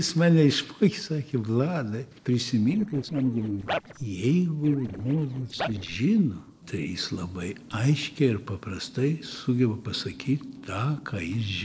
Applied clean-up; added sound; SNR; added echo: neural separator model SepFormer DNS4.